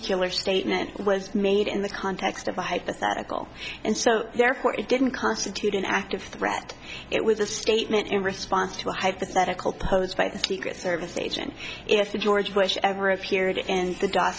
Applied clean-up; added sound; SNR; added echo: none; none; none; none.